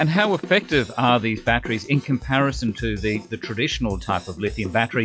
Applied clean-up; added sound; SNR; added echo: classical method log-MMSE.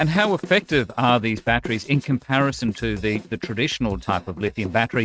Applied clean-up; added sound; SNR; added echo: neural mask model RNNoise.